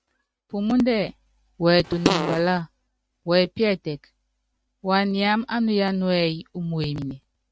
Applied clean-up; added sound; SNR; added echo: neural mask model RNNoise.